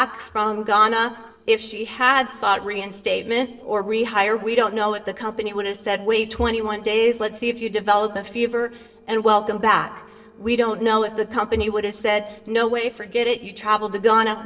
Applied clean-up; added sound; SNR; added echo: neural separator model SepFormer DNS4.